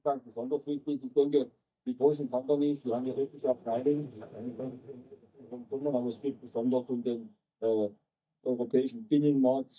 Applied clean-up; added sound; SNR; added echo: neural mask model DeepFilterNet 3.